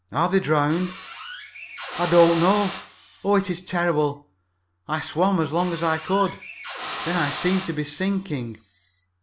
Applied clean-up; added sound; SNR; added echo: none; Drill; 10 dB; none.